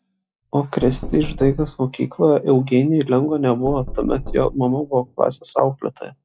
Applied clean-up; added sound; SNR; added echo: classical method log-MMSE.